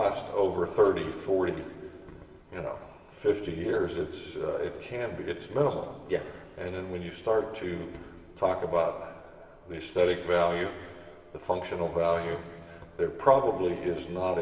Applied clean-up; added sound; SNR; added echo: none; none; none; reverberation time 2.6 s.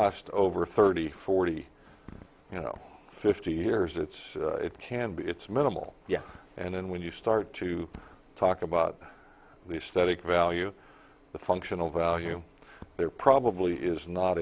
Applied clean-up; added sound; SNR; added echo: none; none; none; none.